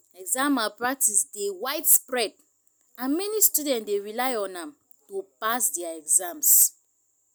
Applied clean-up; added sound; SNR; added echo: none; none; none; none.